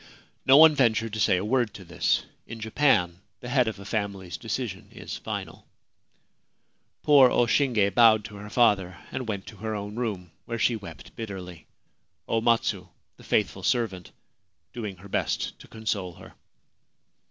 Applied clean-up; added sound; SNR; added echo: none; none; none; none.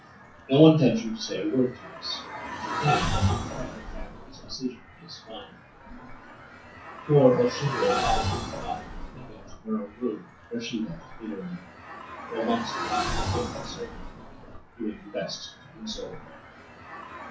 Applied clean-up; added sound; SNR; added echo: classical method WPE with log-MMSE.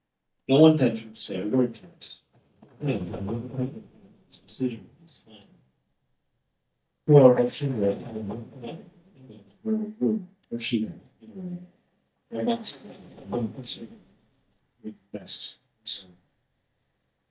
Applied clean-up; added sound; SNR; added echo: neural mask model DeepFilterNet 3.